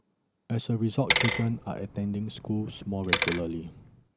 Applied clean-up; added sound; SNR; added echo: none; Bicycle; 0 dB; none.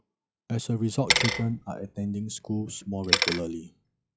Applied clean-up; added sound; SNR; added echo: classical method log-MMSE.